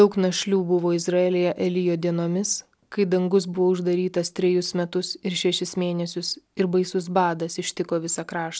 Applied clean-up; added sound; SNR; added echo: none; none; none; none.